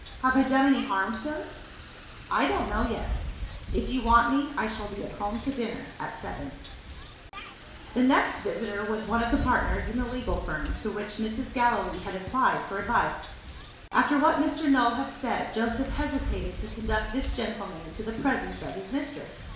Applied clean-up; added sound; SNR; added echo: none; Wind; 9 dB; reverberation time 0.7 s.